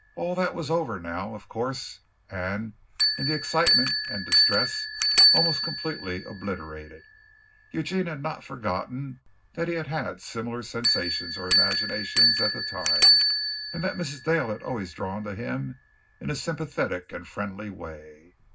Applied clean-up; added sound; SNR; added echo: none; Bell; -4 dB; reverberation time 0.4 s.